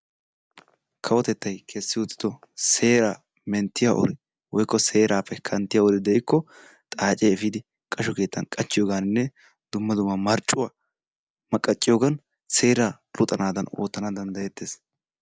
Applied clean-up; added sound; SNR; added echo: none; none; none; none.